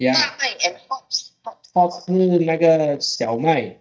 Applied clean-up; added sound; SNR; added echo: neural mask model DeepFilterNet 3.